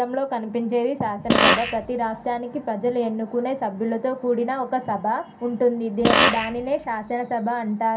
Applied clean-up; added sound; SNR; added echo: none; Fart; -2 dB; reverberation time 0.3 s.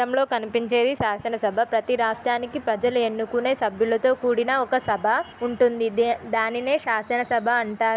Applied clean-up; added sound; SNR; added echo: none; none; none; none.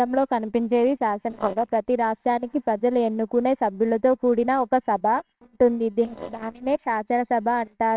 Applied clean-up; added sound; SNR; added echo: neural separator model SepFormer WHAMR!.